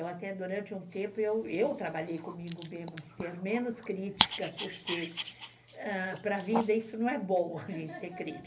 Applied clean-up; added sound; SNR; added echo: none; Dog; 7 dB; reverberation time 0.3 s.